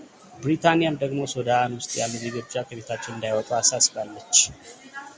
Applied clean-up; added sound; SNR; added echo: none; none; none; none.